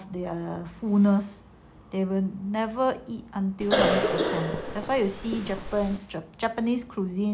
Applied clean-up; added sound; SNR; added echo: none; Cough; 0 dB; none.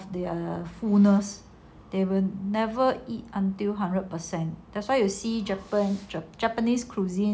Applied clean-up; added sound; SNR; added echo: none; none; none; none.